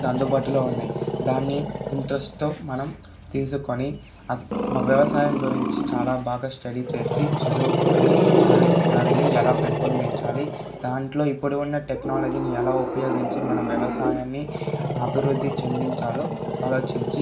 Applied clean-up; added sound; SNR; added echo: none; Growling; -2 dB; reverberation time 0.3 s.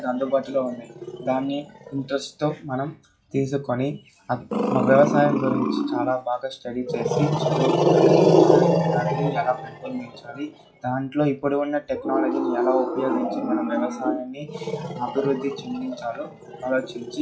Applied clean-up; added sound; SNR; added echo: classical method WPE with log-MMSE.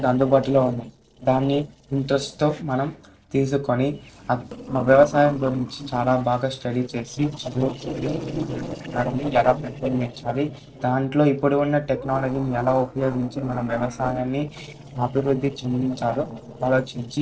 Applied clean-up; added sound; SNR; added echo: neural separator model SepFormer DNS4.